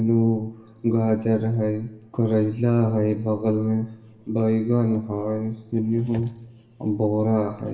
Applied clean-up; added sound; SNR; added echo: none; none; none; reverberation time 1.6 s.